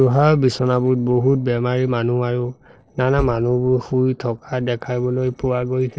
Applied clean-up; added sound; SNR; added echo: neural separator model SepFormer DNS4.